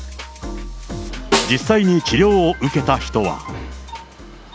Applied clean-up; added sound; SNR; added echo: none; Snare drum; 7 dB; none.